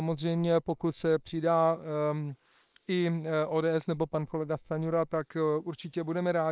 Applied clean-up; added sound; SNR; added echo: neural separator model SepFormer WHAM!.